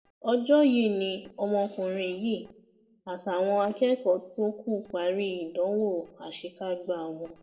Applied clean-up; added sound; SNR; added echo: neural separator model SepFormer DNS4.